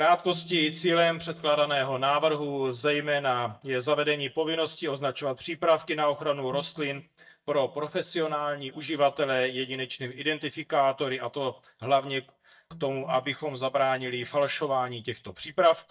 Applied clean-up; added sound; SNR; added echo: neural mask model DeepFilterNet 3.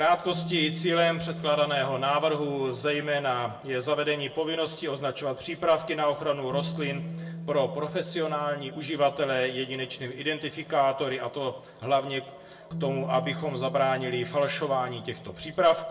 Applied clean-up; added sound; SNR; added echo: none; Bass guitar; 12 dB; reverberation time 0.6 s.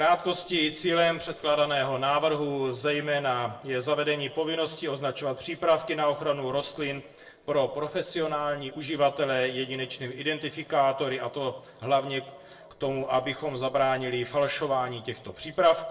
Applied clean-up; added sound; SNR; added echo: neural separator model SepFormer DNS4.